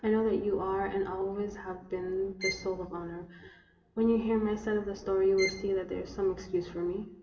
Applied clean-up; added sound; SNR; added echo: none; Bowed string instrument; 10 dB; reverberation time 0.9 s.